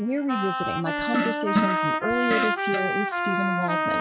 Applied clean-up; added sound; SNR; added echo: classical method log-MMSE.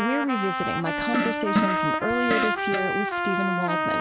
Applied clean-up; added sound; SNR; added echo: none; Trumpet + Fart; -3 dB; none.